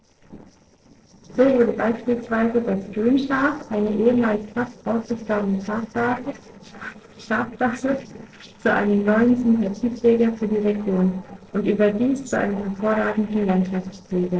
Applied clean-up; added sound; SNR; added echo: neural separator model SepFormer DNS4.